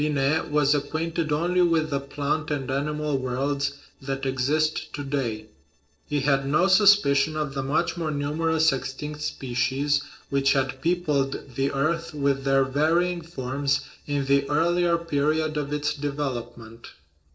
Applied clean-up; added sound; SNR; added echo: neural separator model SepFormer DNS4.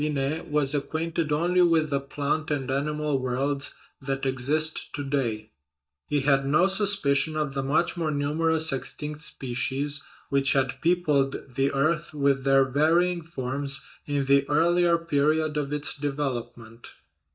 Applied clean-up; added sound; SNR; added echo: neural mask model DeepFilterNet 3.